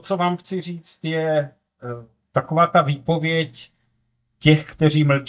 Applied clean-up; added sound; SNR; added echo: neural mask model DeepFilterNet 3.